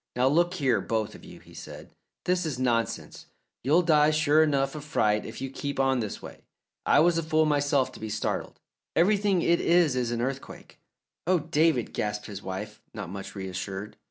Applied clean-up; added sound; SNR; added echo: none; none; none; none.